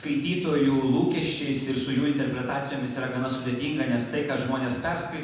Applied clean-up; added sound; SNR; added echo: none; none; none; reverberation time 1.0 s.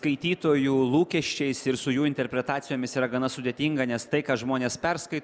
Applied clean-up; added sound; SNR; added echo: none; none; none; none.